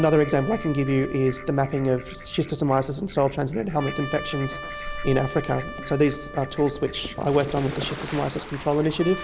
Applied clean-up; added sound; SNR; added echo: none; Fowl + Trumpet; 11 dB; none.